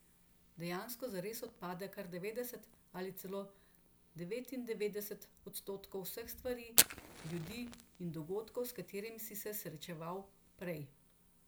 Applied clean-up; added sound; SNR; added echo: none; Fire; 0 dB; none.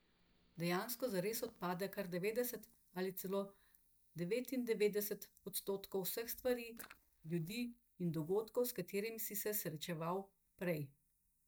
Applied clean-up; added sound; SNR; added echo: neural mask model DeepFilterNet 3.